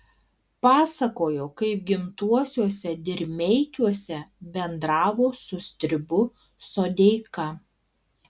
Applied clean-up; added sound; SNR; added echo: none; none; none; none.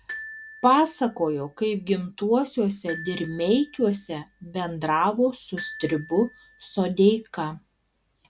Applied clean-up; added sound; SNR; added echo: none; Glockenspiel; 19 dB; none.